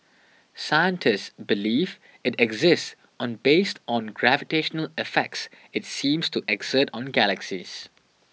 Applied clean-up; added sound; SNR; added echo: none; none; none; none.